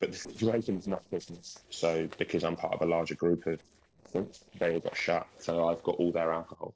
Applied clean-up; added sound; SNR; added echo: neural separator model SepFormer DNS4.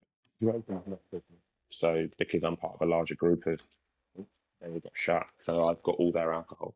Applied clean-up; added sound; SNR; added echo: neural mask model DeepFilterNet 3.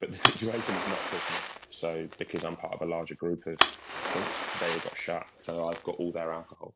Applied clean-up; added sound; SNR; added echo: none; Fire; -2 dB; none.